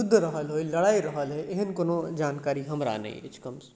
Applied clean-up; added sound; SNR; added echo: none; none; none; none.